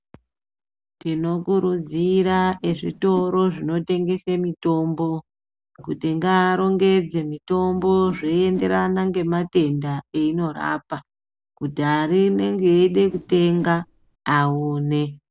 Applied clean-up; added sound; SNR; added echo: none; Whoosh, swoosh, swish; 17 dB; none.